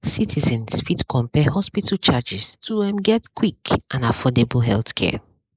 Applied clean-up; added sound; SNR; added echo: neural mask model Resemble Enhance denoiser.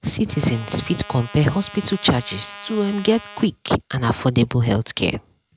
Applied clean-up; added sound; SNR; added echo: none; Trumpet; 18 dB; none.